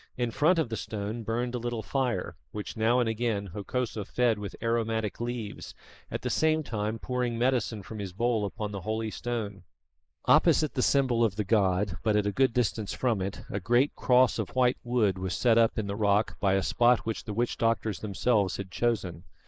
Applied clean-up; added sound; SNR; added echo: neural mask model Resemble Enhance denoiser.